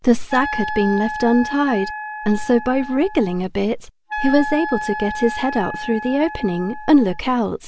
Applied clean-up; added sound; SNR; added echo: none; Wind instrument, woodwind instrument; 9 dB; none.